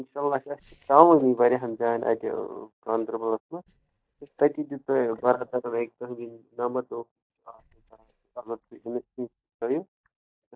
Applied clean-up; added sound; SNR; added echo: neural mask model DeepFilterNet 3.